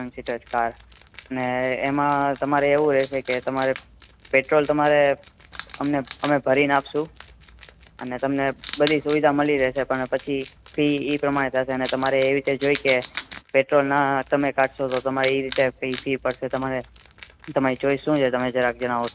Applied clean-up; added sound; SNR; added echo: none; Wild animals; 16 dB; none.